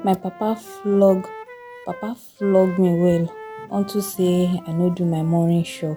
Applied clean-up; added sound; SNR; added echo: none; Wind instrument, woodwind instrument; 18 dB; none.